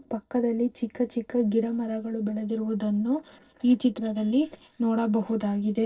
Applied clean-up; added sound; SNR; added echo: neural separator model SepFormer DNS4.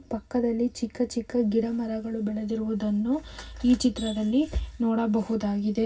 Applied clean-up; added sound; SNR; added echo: none; Tools; 19 dB; reverberation time 0.4 s.